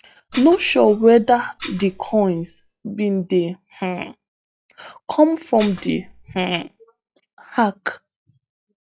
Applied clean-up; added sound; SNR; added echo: classical method log-MMSE.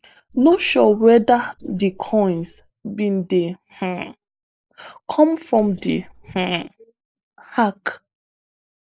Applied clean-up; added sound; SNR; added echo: neural mask model Resemble Enhance denoiser.